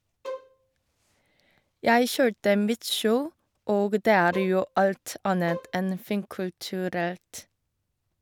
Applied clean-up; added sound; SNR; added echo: none; Bowed string instrument; 15 dB; none.